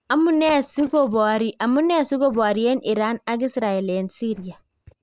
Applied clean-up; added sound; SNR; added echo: neural separator model SepFormer DNS4.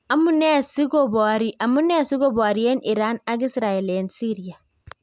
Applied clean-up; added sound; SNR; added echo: none; none; none; none.